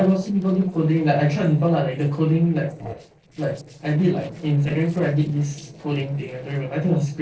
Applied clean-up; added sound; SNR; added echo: neural separator model SepFormer DNS4.